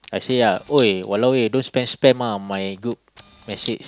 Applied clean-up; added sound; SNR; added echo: none; Camera; 16 dB; none.